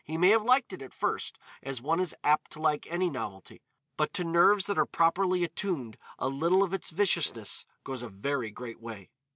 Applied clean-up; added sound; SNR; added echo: none; none; none; none.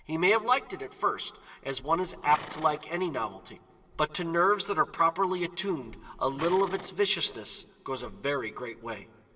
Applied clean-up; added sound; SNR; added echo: none; Livestock, farm animals, working animals; 19 dB; reverberation time 2.9 s.